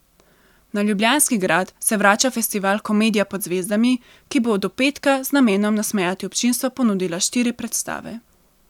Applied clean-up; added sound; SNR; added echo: none; none; none; none.